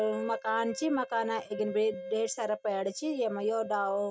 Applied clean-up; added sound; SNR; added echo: neural mask model RNNoise.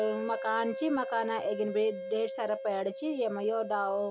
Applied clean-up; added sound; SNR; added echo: none; Wind instrument, woodwind instrument; 8 dB; none.